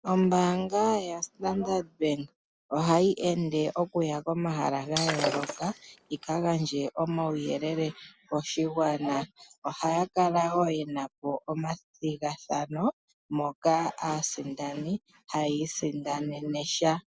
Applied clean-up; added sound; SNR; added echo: none; Shatter; 5 dB; none.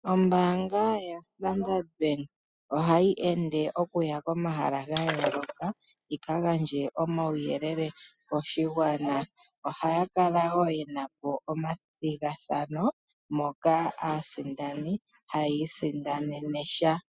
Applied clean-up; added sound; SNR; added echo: classical method spectral subtraction.